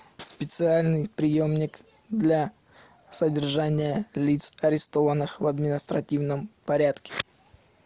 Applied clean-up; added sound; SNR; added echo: none; none; none; none.